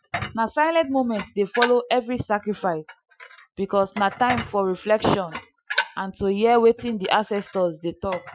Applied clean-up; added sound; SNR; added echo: classical method Wiener filter.